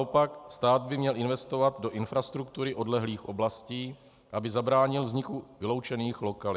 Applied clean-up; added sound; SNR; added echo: none; none; none; none.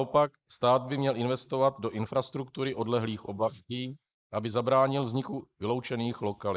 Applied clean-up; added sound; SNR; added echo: neural mask model Resemble Enhance denoiser.